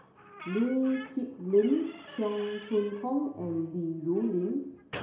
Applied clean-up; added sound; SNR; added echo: none; Squeak / Slam; 18 dB; reverberation time 0.7 s.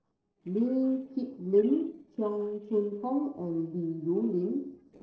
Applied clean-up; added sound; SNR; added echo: neural separator model SepFormer DNS4.